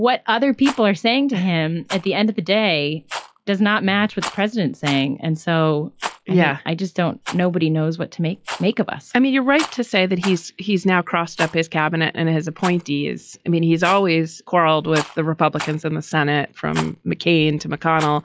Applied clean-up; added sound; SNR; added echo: classical method log-MMSE.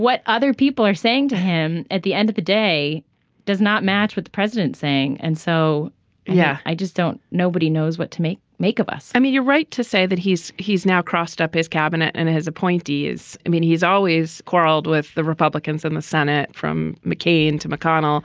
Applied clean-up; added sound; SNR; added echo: none; none; none; none.